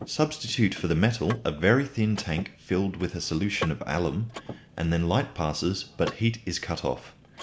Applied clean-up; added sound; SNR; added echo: none; Mechanisms / Car; 16 dB; none.